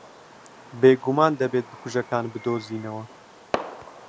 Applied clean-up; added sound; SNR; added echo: none; Fireworks; 14 dB; none.